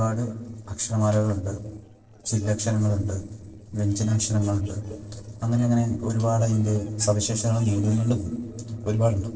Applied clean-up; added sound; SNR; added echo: neural separator model SepFormer DNS4.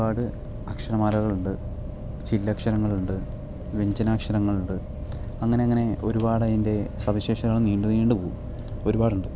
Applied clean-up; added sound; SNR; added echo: none; none; none; none.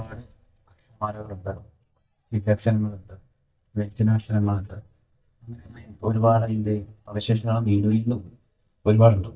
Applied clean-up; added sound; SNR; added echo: neural mask model DeepFilterNet 3.